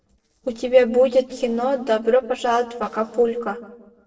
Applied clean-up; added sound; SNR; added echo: neural separator model SepFormer DNS4.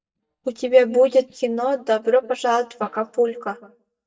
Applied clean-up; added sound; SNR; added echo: neural mask model DeepFilterNet 3.